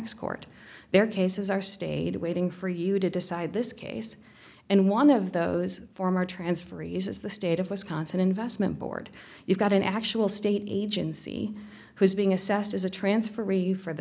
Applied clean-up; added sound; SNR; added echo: none; none; none; none.